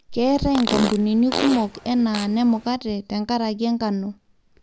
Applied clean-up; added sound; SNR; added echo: none; Fart; 8 dB; none.